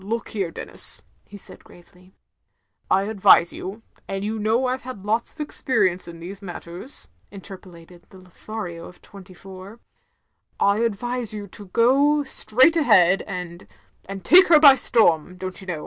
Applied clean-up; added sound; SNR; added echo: none; none; none; none.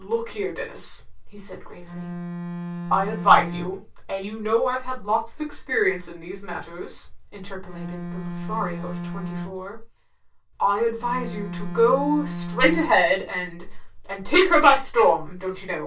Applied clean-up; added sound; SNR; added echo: none; Bowed string instrument; 8 dB; reverberation time 0.2 s.